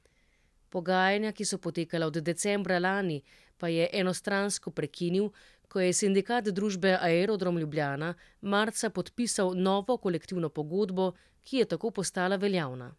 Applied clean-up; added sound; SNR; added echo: none; none; none; none.